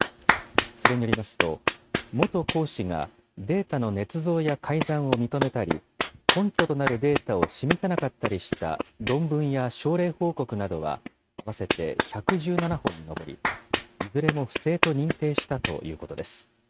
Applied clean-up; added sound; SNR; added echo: neural mask model RNNoise.